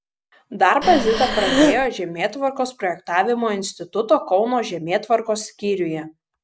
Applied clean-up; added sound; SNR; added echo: none; Breathing; -1 dB; none.